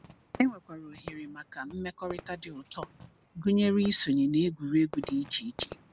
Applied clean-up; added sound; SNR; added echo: none; Fireworks; 17 dB; none.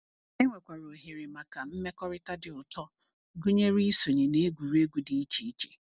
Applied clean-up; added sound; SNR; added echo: none; none; none; none.